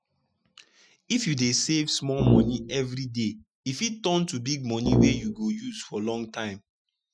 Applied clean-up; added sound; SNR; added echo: classical method Wiener filter.